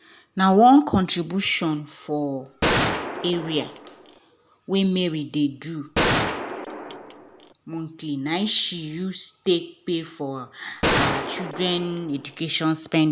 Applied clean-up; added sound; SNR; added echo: none; Gunshot, gunfire; 2 dB; none.